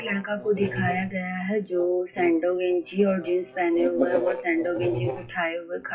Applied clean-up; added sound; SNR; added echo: classical method WPE with log-MMSE.